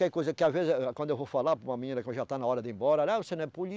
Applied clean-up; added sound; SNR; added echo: none; none; none; none.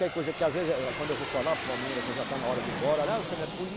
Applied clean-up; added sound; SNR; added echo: none; Aircraft; 4 dB; none.